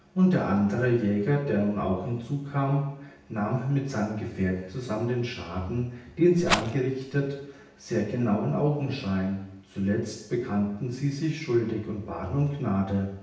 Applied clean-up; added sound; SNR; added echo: none; Rattle; 4 dB; reverberation time 0.9 s.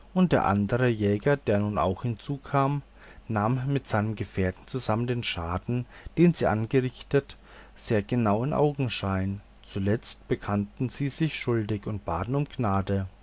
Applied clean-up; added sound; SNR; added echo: none; none; none; none.